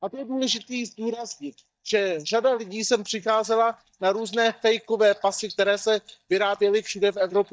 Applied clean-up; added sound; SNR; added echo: neural mask model DeepFilterNet 3.